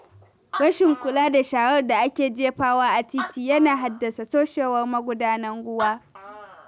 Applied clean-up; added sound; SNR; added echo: none; Animal; 16 dB; none.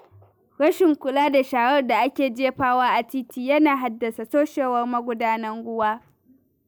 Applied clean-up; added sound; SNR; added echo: none; none; none; none.